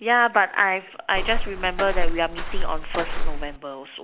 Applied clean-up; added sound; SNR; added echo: none; Walk, footsteps; -3 dB; none.